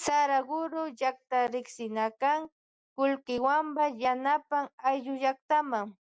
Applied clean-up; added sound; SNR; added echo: none; none; none; none.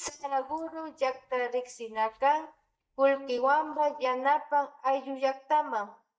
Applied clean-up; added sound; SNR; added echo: neural mask model DeepFilterNet 3.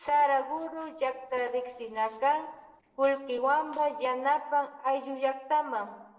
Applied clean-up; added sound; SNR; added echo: neural separator model SepFormer DNS4.